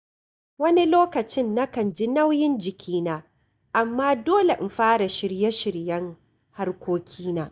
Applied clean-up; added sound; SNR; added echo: neural mask model DeepFilterNet 3.